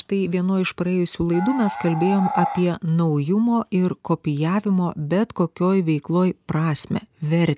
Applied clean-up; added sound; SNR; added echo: none; Animal; 6 dB; none.